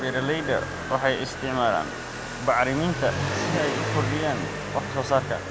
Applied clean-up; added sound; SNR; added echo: none; Motorcycle; 3 dB; none.